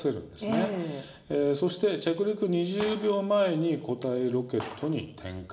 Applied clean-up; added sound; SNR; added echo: none; Gunshot, gunfire; 20 dB; reverberation time 1.0 s.